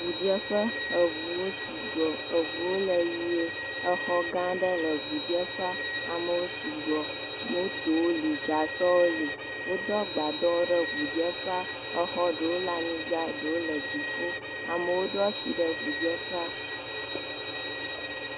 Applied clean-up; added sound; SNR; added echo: none; Bowed string instrument; 4 dB; none.